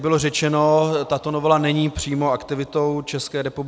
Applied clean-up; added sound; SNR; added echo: none; none; none; none.